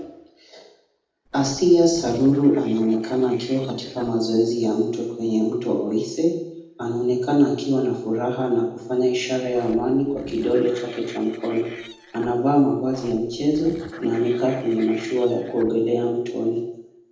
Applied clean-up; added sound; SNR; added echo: neural separator model SepFormer DNS4.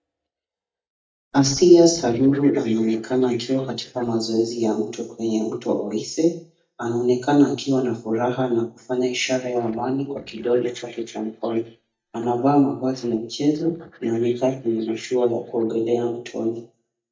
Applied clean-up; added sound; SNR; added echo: neural mask model DeepFilterNet 3.